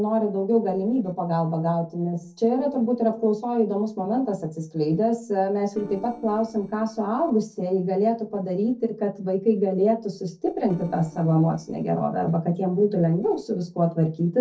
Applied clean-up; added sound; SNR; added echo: neural separator model SepFormer DNS4.